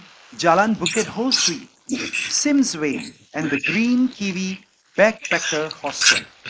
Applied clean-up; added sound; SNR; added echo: neural mask model Resemble Enhance denoiser.